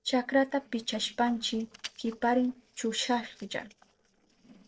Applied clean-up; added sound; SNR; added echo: neural separator model SepFormer DNS4.